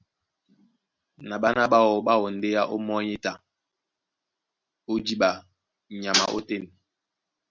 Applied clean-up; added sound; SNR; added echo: none; none; none; none.